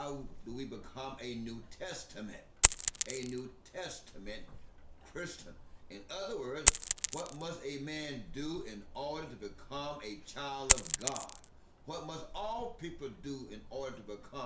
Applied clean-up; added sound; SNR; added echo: none; Coin (dropping); -5 dB; none.